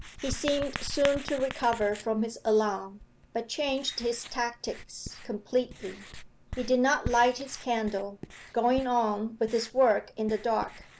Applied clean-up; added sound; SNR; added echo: none; Writing; 13 dB; none.